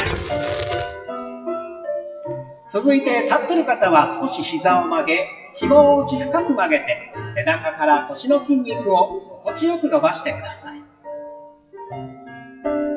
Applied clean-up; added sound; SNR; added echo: classical method WPE with log-MMSE.